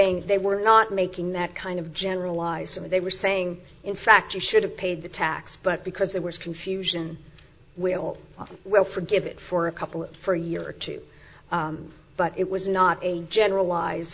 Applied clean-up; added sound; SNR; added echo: none; none; none; none.